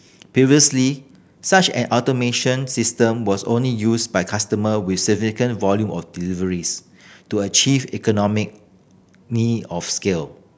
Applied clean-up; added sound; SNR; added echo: none; none; none; none.